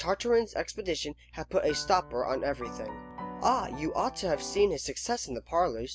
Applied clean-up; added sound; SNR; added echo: none; Piano; 12 dB; none.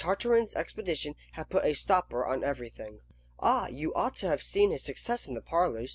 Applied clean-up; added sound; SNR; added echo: none; none; none; none.